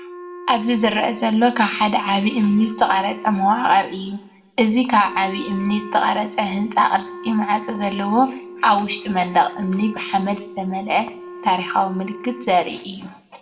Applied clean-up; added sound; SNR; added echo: none; Wind instrument, woodwind instrument; 16 dB; reverberation time 0.6 s.